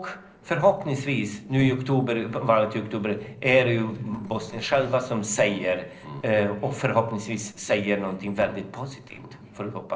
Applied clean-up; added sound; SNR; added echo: neural separator model SepFormer DNS4.